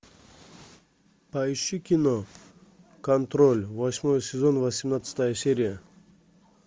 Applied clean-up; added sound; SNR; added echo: none; none; none; none.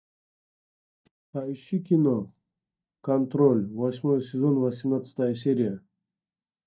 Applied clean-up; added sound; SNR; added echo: neural mask model DeepFilterNet 3.